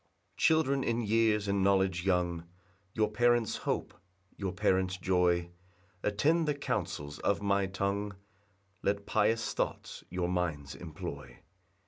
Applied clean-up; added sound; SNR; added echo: none; none; none; none.